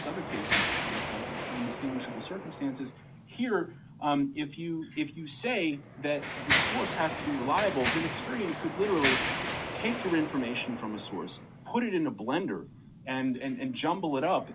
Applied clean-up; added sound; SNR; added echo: none; Mechanisms; 3 dB; none.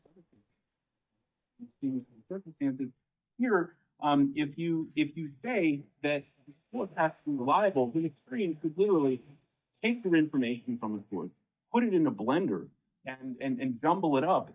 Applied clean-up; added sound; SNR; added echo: neural mask model DeepFilterNet 3.